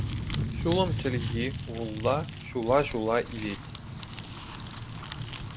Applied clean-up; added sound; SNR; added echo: none; Crumpling, crinkling + Rain; 3 dB; none.